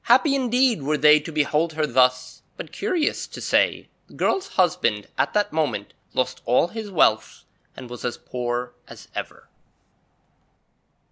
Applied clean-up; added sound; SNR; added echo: none; none; none; none.